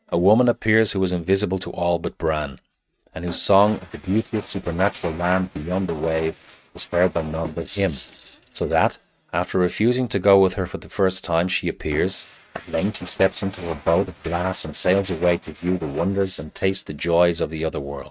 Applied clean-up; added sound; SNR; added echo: neural mask model RNNoise.